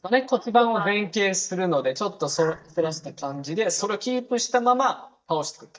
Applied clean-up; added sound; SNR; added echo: neural mask model DeepFilterNet 3.